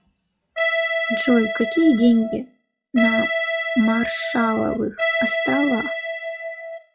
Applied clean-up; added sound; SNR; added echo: classical method log-MMSE.